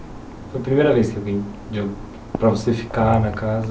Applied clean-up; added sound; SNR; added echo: none; none; none; none.